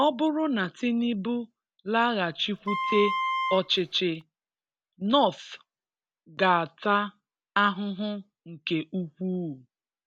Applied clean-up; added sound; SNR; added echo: none; Wind instrument, woodwind instrument; 3 dB; none.